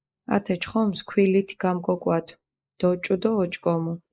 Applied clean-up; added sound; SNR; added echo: neural mask model Resemble Enhance denoiser.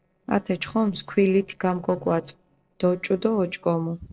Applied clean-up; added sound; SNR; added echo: neural separator model SepFormer DNS4.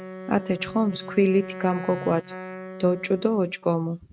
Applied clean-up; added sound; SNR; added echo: neural mask model RNNoise.